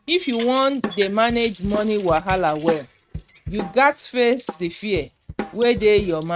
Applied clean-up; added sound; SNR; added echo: neural mask model RNNoise.